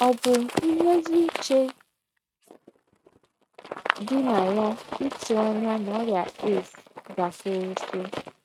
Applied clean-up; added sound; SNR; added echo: neural mask model RNNoise.